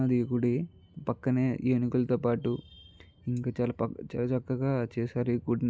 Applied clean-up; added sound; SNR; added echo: none; none; none; none.